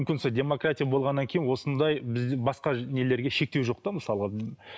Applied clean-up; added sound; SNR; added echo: none; none; none; none.